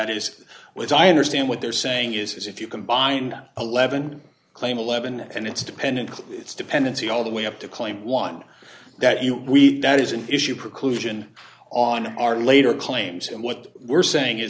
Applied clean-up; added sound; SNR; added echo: none; none; none; none.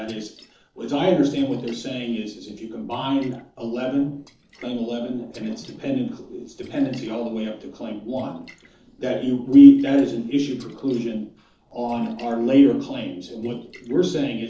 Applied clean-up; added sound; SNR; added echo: neural separator model SepFormer DNS4.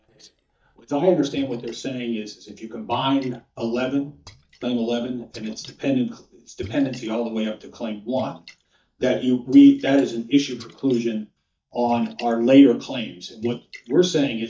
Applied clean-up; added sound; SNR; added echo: neural mask model DeepFilterNet 3.